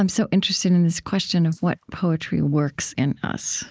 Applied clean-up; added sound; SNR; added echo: neural mask model Resemble Enhance denoiser.